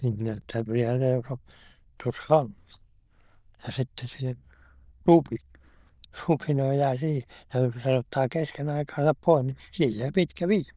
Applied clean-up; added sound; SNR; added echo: neural diffusion model UNIVERSE++.